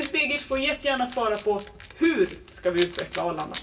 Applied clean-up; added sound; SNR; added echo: none; Wild animals; 12 dB; reverberation time 0.2 s.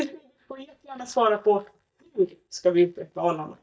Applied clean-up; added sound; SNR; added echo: neural mask model DeepFilterNet 3.